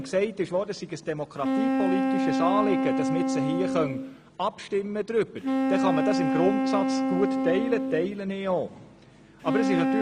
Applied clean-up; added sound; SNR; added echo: none; Wind instrument, woodwind instrument; -1 dB; none.